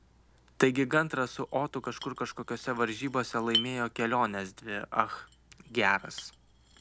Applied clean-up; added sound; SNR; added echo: none; Chink, clink; 12 dB; none.